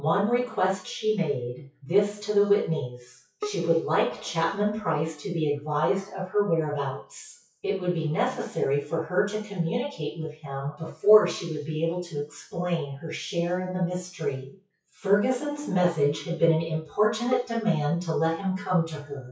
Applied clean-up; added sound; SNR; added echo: classical method WPE with log-MMSE.